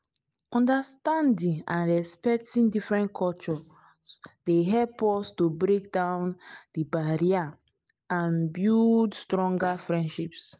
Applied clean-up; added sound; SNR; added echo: neural mask model Resemble Enhance denoiser.